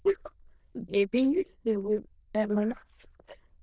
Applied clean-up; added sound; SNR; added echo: neural diffusion model UNIVERSE++.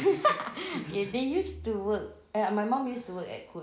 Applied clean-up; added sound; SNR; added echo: none; none; none; none.